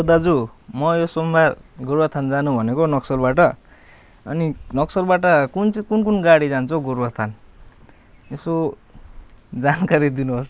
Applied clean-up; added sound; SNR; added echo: none; none; none; none.